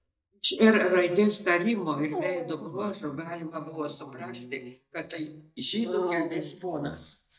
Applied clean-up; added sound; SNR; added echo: neural mask model DeepFilterNet 3.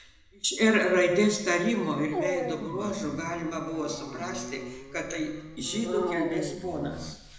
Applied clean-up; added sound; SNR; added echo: none; Dog; 8 dB; reverberation time 0.9 s.